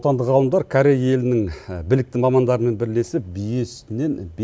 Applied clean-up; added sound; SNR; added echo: none; none; none; none.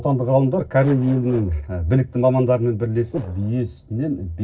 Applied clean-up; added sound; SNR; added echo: neural separator model SepFormer DNS4.